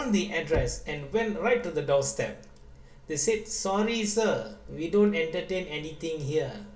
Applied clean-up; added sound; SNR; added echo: none; Knock; 12 dB; reverberation time 0.2 s.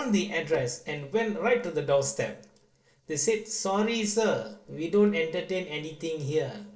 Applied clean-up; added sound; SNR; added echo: neural separator model SepFormer DNS4.